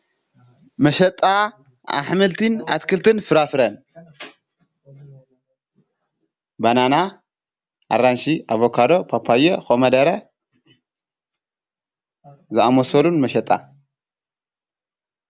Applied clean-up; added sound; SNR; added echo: none; none; none; none.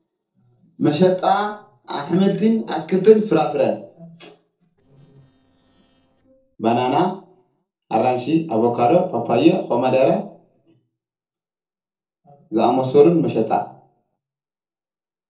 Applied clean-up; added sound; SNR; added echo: neural separator model SepFormer DNS4.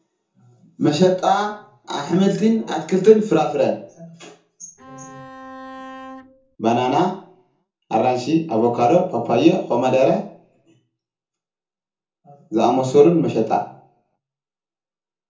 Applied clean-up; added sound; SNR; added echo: none; Bowed string instrument; 18 dB; reverberation time 0.6 s.